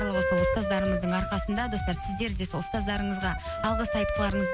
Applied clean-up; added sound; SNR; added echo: none; Wind instrument, woodwind instrument; 2 dB; none.